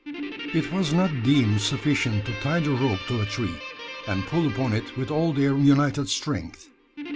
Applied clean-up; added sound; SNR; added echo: none; Guitar; 12 dB; none.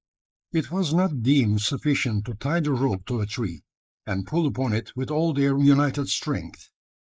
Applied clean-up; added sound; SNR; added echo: neural mask model Resemble Enhance denoiser.